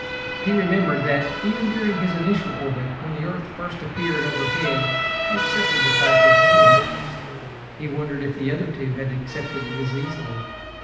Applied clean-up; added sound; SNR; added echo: none; Motor vehicle (road) / Siren; -3 dB; reverberation time 0.8 s.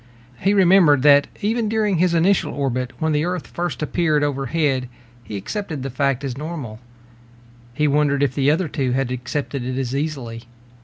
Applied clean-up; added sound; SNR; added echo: none; none; none; none.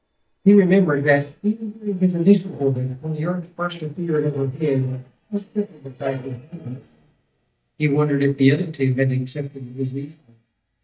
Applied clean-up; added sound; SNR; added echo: neural mask model DeepFilterNet 3.